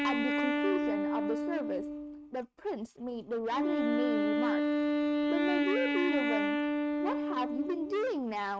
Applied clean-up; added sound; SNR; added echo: neural mask model RNNoise.